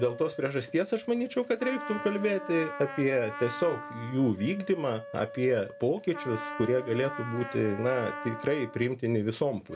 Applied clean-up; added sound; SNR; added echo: none; Trumpet + Wind instrument, woodwind instrument; 12 dB; none.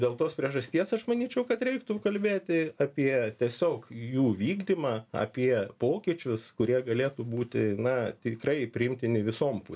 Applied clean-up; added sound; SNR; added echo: none; none; none; none.